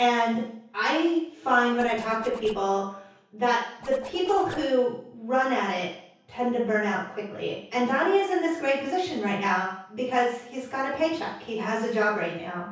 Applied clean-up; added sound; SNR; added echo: none; Zipper (clothing); 19 dB; reverberation time 0.6 s.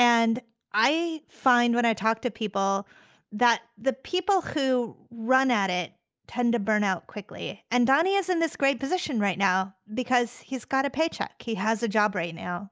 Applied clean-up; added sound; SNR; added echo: none; none; none; none.